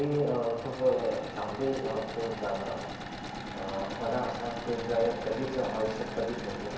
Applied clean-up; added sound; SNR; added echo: none; Engine / Mechanisms; 7 dB; reverberation time 1.0 s.